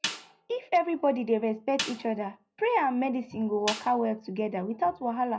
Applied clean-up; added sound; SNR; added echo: none; Snare drum; 12 dB; reverberation time 0.3 s.